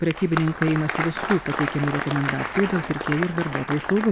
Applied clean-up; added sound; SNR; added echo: none; Applause; 5 dB; none.